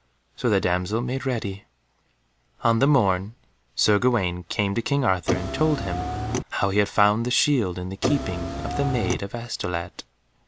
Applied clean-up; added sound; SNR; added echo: none; Car; 2 dB; none.